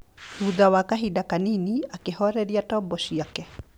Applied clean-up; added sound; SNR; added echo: none; none; none; none.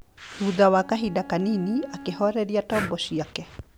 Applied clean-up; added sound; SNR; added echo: none; Bowed string instrument + Breathing; 14 dB; none.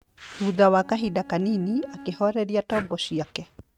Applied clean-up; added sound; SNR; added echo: neural mask model RNNoise.